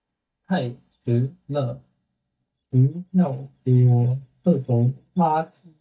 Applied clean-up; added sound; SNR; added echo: neural mask model DeepFilterNet 3.